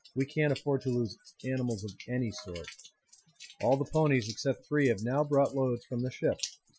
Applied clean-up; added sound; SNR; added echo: classical method Wiener filter.